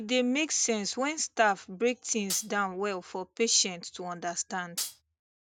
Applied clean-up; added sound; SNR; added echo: none; Hi-hat; 6 dB; none.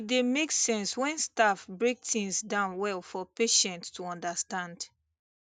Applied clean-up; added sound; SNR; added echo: none; none; none; none.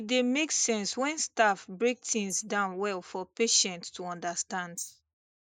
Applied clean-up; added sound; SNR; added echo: neural mask model Resemble Enhance denoiser.